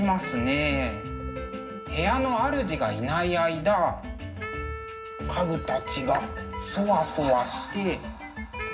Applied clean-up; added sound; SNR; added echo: none; Wind instrument, woodwind instrument; 13 dB; reverberation time 0.4 s.